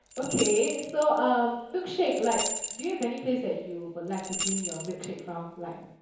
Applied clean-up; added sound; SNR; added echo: none; Rattle / Keys jangling; 7 dB; reverberation time 1.0 s.